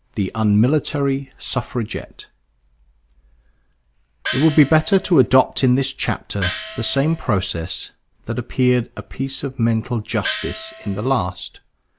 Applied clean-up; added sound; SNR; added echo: none; Gong; 10 dB; none.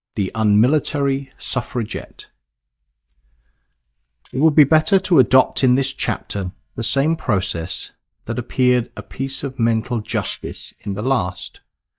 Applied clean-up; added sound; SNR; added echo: neural mask model DeepFilterNet 3.